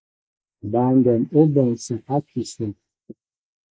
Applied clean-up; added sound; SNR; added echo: neural mask model Resemble Enhance denoiser.